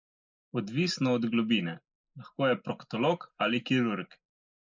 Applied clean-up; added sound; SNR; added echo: neural mask model Resemble Enhance denoiser.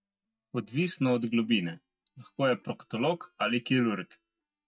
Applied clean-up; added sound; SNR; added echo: neural mask model DeepFilterNet 3.